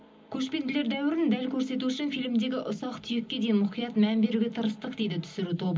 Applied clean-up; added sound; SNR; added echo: none; none; none; reverberation time 0.4 s.